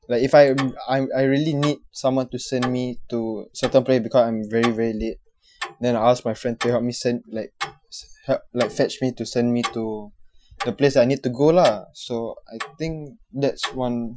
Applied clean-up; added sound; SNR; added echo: classical method Wiener filter.